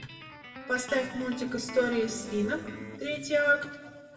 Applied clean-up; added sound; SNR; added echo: none; Guitar; 15 dB; reverberation time 1.6 s.